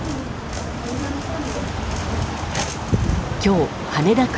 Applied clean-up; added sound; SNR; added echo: none; none; none; none.